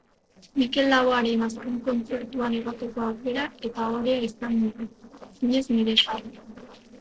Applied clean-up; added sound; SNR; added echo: neural separator model SepFormer DNS4.